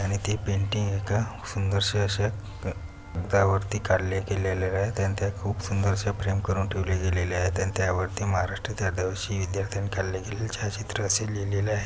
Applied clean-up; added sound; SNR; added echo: none; none; none; none.